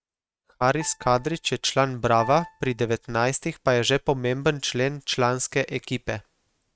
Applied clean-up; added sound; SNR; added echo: neural mask model RNNoise.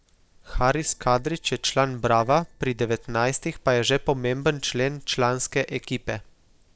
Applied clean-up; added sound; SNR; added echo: neural separator model SepFormer DNS4.